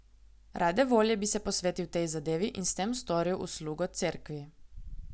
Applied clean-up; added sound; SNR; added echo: none; none; none; none.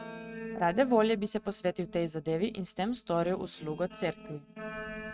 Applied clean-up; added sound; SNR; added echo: neural mask model RNNoise.